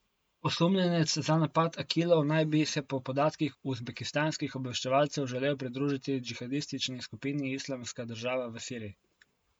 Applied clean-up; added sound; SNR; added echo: none; none; none; none.